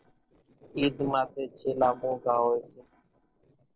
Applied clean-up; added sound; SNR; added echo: neural separator model SepFormer DNS4.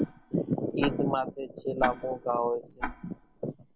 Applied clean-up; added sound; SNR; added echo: none; Tick-tock; 9 dB; none.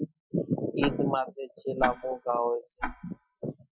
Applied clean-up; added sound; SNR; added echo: classical method Wiener filter.